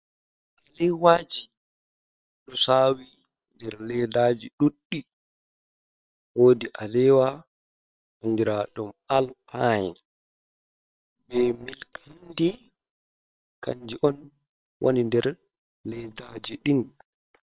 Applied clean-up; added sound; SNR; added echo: neural separator model SepFormer WHAM!.